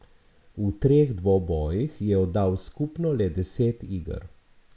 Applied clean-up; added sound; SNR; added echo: none; none; none; none.